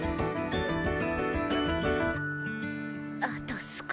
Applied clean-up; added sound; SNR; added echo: none; none; none; none.